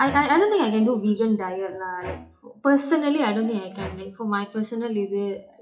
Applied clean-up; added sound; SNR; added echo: classical method WPE with log-MMSE.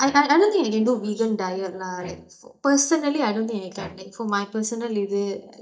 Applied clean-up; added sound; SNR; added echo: neural mask model DeepFilterNet 3.